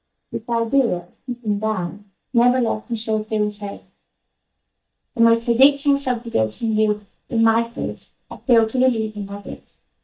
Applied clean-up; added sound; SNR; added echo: neural mask model DeepFilterNet 3.